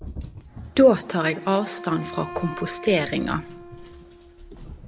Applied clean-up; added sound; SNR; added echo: none; Cat + Wind instrument, woodwind instrument; 13 dB; none.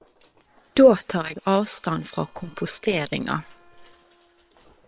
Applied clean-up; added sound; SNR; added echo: neural separator model SepFormer WHAM!.